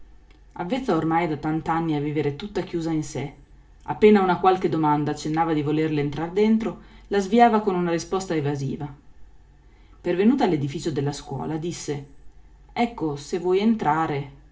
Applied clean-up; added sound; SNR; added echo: none; none; none; reverberation time 0.4 s.